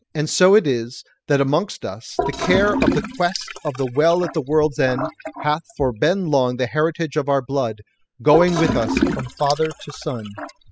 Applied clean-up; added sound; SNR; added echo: classical method spectral subtraction.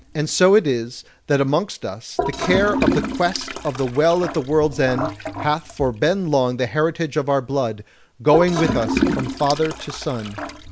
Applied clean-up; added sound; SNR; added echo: none; Toilet flush / Gurgling; 7 dB; none.